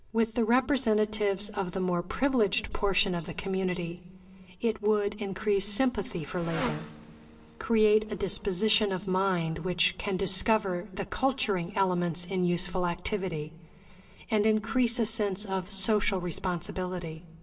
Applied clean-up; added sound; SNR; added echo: none; Motorcycle; 20 dB; reverberation time 1.4 s.